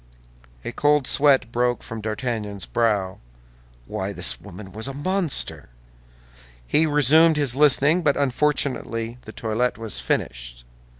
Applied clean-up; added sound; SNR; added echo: none; none; none; none.